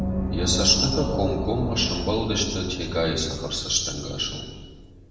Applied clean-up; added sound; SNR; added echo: none; Gong; 4 dB; reverberation time 1.1 s.